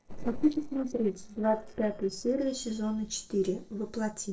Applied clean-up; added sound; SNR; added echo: neural separator model SepFormer DNS4.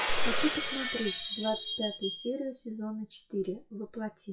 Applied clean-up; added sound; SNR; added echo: classical method WPE with log-MMSE.